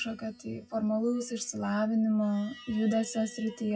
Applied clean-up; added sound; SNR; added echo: classical method WPE with log-MMSE.